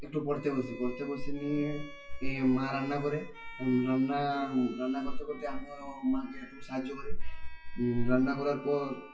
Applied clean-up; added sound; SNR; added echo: classical method WPE with log-MMSE.